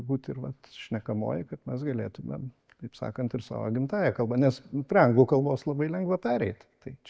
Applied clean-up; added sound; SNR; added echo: none; none; none; none.